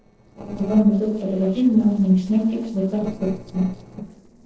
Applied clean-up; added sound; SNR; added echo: neural separator model SepFormer DNS4.